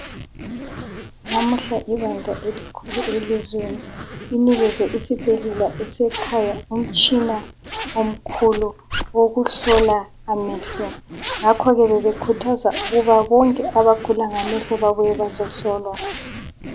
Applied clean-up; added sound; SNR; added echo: none; Zipper (clothing); 11 dB; none.